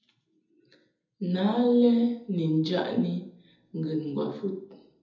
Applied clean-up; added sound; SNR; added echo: none; none; none; reverberation time 0.7 s.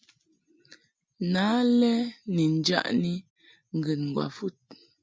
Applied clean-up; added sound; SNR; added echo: none; none; none; none.